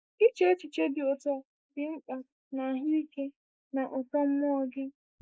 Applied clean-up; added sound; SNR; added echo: neural mask model Resemble Enhance denoiser.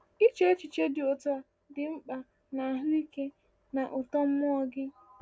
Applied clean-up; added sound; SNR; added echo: none; none; none; none.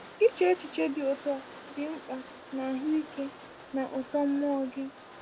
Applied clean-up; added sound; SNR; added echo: none; Rain; 16 dB; none.